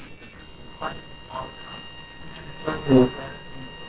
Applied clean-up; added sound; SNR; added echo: neural separator model SepFormer WHAMR!.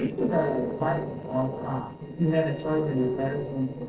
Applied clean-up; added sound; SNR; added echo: neural separator model SepFormer DNS4.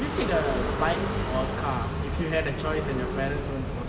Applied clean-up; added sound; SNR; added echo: none; none; none; none.